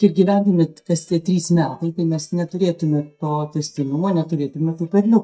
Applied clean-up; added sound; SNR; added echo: neural mask model DeepFilterNet 3.